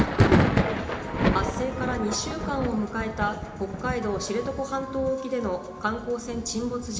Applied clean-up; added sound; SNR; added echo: none; Thunder; -2 dB; reverberation time 0.8 s.